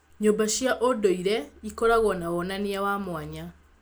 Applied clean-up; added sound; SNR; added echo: none; none; none; none.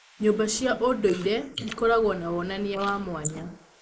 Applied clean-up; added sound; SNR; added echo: neural mask model Resemble Enhance denoiser.